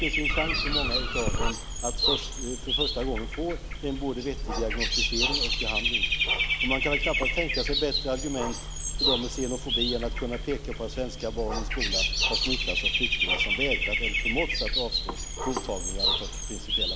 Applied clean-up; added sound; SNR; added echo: none; Bird + Bird / Dog; -5 dB; none.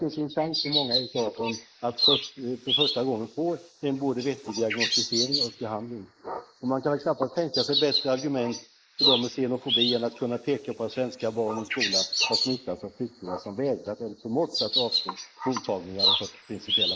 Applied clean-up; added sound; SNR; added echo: neural mask model Resemble Enhance denoiser.